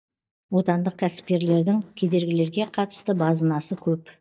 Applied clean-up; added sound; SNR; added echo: neural mask model DeepFilterNet 3.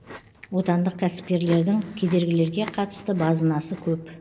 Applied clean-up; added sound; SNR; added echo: none; Chewing, mastication; 19 dB; reverberation time 0.4 s.